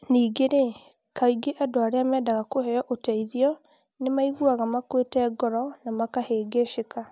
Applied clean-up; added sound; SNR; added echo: none; none; none; none.